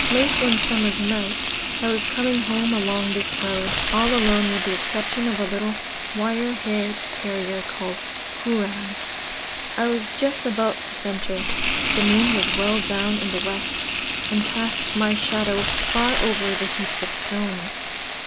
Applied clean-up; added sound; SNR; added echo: none; Frying (food); -2 dB; none.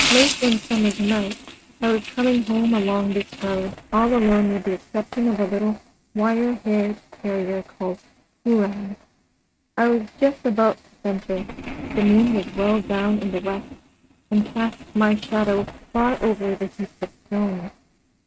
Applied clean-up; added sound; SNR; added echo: neural mask model RNNoise.